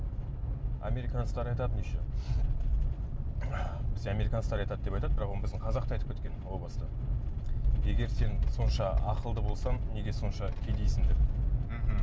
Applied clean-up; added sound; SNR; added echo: none; none; none; none.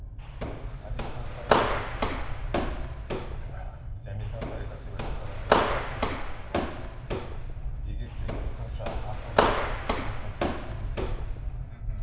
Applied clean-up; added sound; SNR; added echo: none; Walk, footsteps; -4 dB; reverberation time 2.4 s.